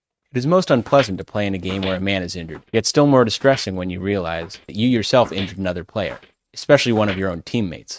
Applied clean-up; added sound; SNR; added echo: neural mask model RNNoise.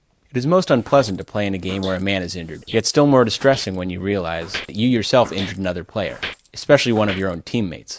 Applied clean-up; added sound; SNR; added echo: neural mask model Resemble Enhance denoiser.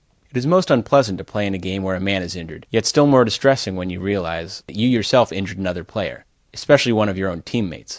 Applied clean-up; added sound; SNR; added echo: none; none; none; none.